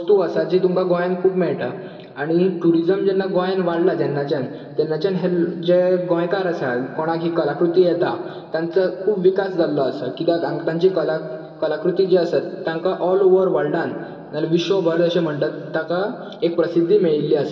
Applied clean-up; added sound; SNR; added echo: none; none; none; reverberation time 2.7 s.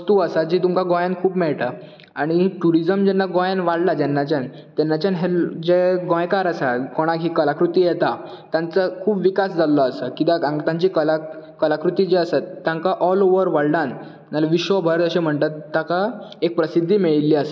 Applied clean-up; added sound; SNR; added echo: none; none; none; none.